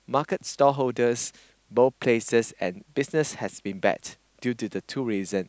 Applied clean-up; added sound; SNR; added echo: none; none; none; none.